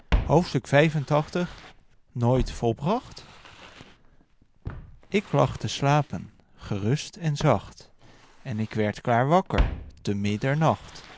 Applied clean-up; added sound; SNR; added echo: none; Walk, footsteps; 9 dB; none.